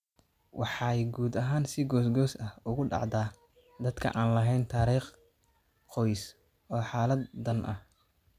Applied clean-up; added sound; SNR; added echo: none; none; none; none.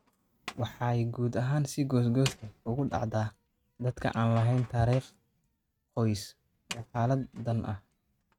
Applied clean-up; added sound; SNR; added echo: neural mask model RNNoise.